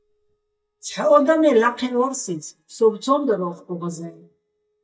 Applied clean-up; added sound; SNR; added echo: neural mask model DeepFilterNet 3.